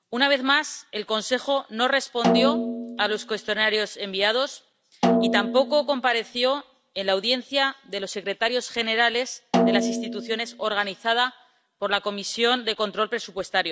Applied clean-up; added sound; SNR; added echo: none; Snare drum; 2 dB; none.